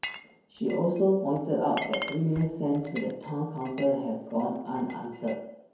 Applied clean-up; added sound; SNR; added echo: none; Glass; 15 dB; reverberation time 0.9 s.